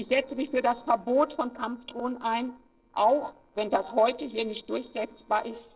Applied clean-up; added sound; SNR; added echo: neural separator model SepFormer DNS4.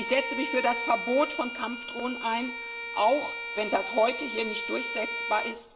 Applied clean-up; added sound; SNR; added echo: none; Bowed string instrument; 6 dB; reverberation time 1.6 s.